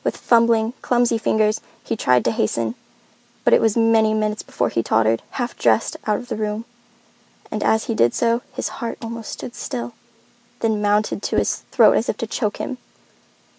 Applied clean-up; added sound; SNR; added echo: none; Whoosh, swoosh, swish; 15 dB; none.